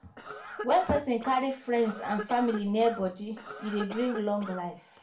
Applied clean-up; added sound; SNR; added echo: none; Cough; 13 dB; reverberation time 0.3 s.